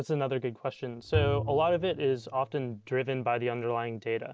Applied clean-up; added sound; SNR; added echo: none; Bowed string instrument; 7 dB; none.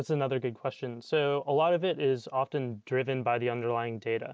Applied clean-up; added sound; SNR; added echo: none; none; none; none.